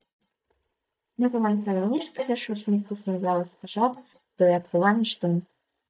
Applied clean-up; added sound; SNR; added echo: neural mask model DeepFilterNet 3.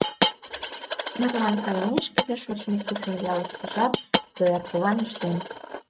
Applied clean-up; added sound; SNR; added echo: neural mask model RNNoise.